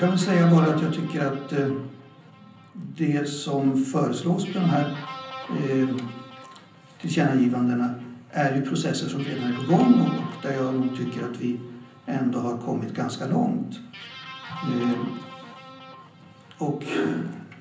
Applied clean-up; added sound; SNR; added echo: none; Guitar; 18 dB; reverberation time 0.6 s.